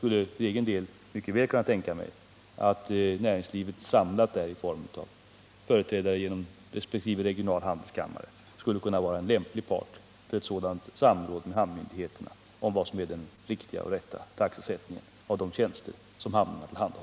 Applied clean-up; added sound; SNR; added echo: none; none; none; none.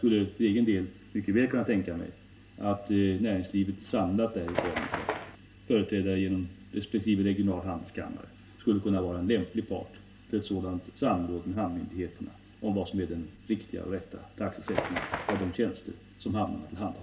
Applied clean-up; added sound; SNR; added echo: none; Bird; 3 dB; reverberation time 0.2 s.